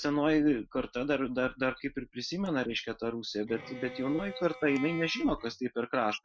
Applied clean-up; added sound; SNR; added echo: classical method Wiener filter.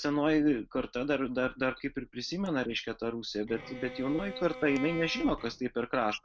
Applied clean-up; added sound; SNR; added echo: none; Bowed string instrument; 13 dB; none.